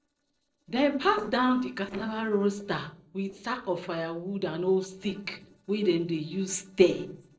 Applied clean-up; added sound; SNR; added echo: neural separator model SepFormer DNS4.